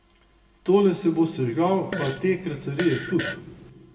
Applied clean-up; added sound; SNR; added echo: none; Fart; 7 dB; reverberation time 1.6 s.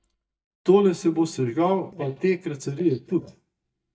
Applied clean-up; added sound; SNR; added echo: neural mask model DeepFilterNet 3.